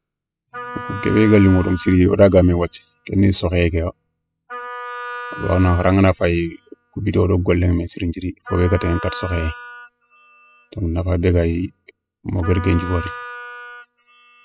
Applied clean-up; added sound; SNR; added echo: classical method spectral subtraction.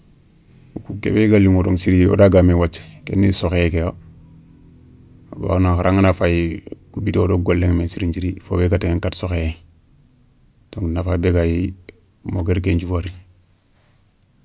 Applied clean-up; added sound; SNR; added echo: none; none; none; none.